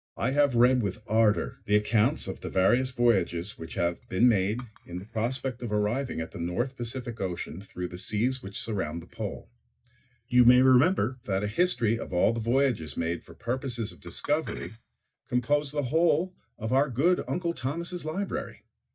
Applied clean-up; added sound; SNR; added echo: neural mask model DeepFilterNet 3.